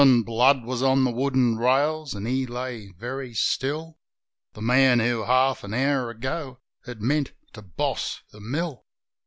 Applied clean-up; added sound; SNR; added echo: none; none; none; none.